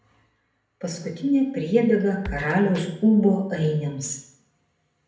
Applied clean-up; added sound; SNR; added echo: none; Drum kit; 14 dB; reverberation time 0.7 s.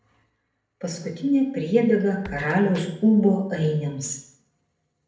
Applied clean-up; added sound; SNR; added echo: neural separator model SepFormer DNS4.